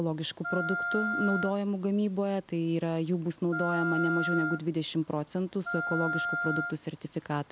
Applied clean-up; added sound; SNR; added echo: none; Wind instrument, woodwind instrument; 4 dB; none.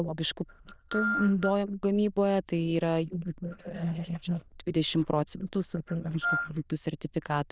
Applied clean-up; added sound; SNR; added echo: neural diffusion model UNIVERSE++.